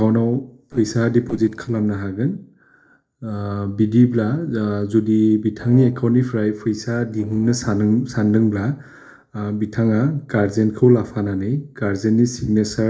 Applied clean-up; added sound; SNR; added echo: neural separator model SepFormer DNS4.